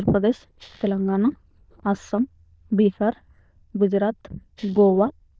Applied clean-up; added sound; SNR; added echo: neural diffusion model UNIVERSE++.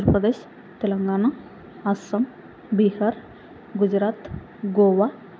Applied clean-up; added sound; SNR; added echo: none; none; none; none.